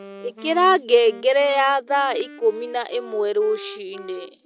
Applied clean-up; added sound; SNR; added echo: none; Wind instrument, woodwind instrument; 19 dB; none.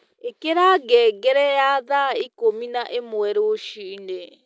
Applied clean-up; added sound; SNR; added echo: none; none; none; none.